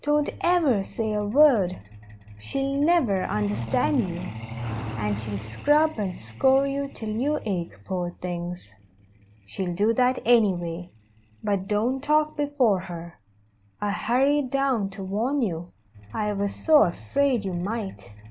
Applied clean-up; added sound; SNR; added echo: none; Truck; 15 dB; none.